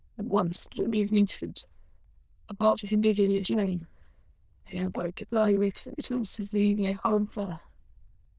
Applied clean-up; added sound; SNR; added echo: neural diffusion model UNIVERSE++.